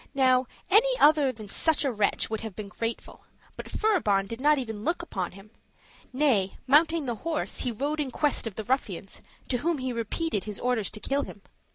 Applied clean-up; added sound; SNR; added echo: none; none; none; none.